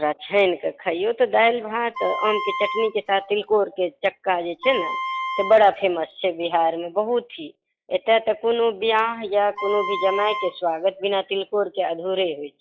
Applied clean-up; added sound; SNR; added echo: classical method log-MMSE.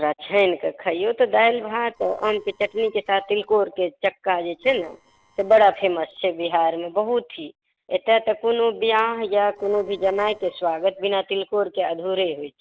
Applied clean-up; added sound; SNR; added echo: neural separator model SepFormer DNS4.